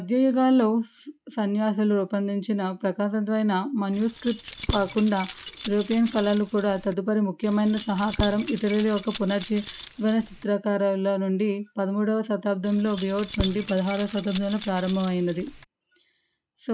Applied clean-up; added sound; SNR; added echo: none; Keys jangling; 7 dB; none.